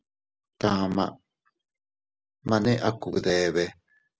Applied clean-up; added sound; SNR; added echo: none; none; none; none.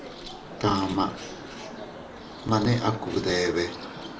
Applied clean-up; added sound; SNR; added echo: none; Bird; 11 dB; reverberation time 0.3 s.